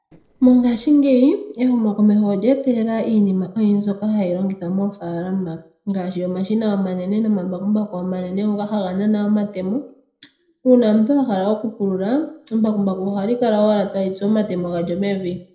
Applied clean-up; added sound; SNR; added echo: neural separator model SepFormer DNS4.